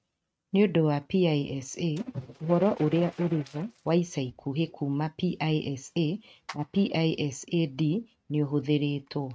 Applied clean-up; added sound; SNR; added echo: neural mask model RNNoise.